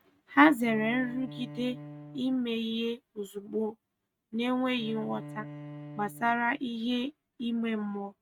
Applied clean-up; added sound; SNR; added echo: neural mask model RNNoise.